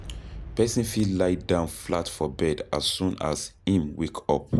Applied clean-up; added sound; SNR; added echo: none; Boom; 17 dB; none.